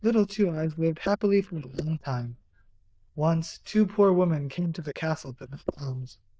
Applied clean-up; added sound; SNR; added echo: neural diffusion model UNIVERSE++.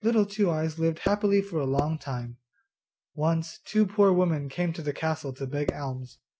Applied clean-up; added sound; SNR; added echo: none; Percussion; 8 dB; none.